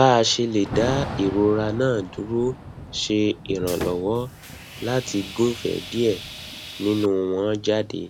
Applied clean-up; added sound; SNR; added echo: none; Sawing + Thunder / Rain; 12 dB; none.